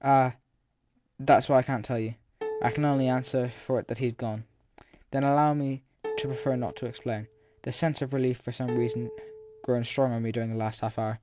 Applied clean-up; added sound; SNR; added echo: none; Plucked string instrument; 12 dB; none.